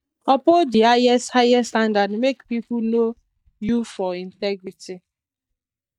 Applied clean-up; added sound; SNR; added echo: neural mask model DeepFilterNet 3.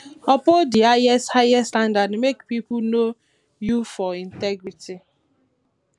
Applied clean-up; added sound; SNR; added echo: none; none; none; none.